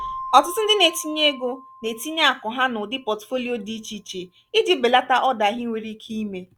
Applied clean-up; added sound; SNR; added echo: none; Keyboard (musical); 17 dB; none.